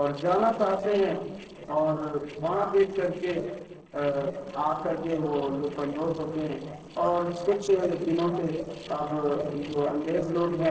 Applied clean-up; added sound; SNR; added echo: neural separator model SepFormer DNS4.